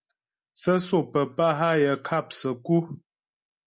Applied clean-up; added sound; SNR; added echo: none; none; none; none.